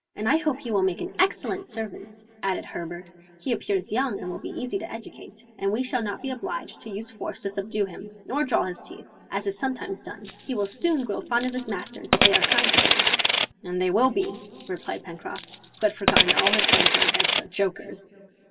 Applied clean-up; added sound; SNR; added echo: none; Coin (dropping); -4 dB; reverberation time 2.4 s.